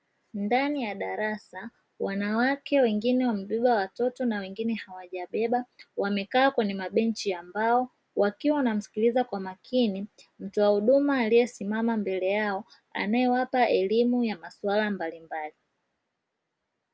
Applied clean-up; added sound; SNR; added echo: none; none; none; none.